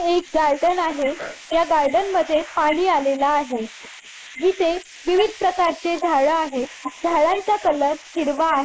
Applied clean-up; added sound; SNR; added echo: neural mask model Resemble Enhance denoiser.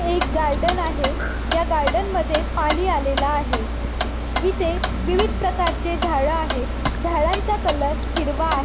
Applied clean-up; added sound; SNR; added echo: none; Clock; -1 dB; none.